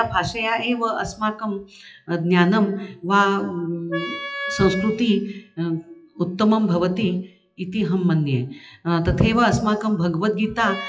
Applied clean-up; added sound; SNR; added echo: classical method WPE with log-MMSE.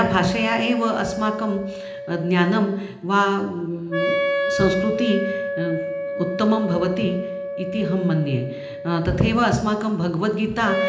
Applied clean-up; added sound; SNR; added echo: none; Wind instrument, woodwind instrument; 6 dB; reverberation time 0.9 s.